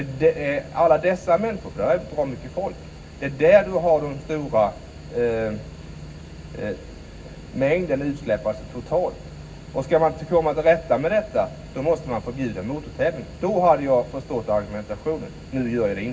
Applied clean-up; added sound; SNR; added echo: none; Engine / Boat, Water vehicle; 18 dB; reverberation time 0.4 s.